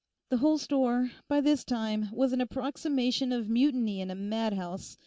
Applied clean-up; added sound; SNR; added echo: none; none; none; none.